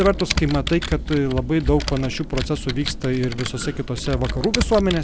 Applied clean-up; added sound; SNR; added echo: none; Computer keyboard; 5 dB; none.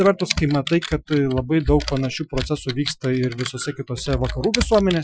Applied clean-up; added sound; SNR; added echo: classical method Wiener filter.